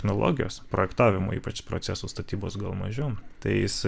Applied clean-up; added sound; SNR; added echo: none; none; none; none.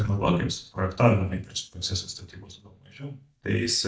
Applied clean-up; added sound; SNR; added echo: neural mask model DeepFilterNet 3.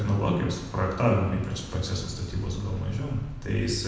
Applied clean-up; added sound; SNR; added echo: none; Waves, surf; 14 dB; reverberation time 1.1 s.